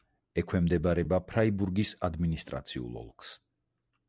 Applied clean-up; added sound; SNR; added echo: none; none; none; none.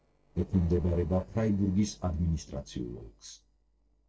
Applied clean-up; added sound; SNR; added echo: neural separator model SepFormer DNS4.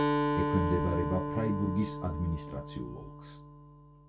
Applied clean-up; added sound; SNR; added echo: none; Acoustic guitar; 0 dB; reverberation time 0.2 s.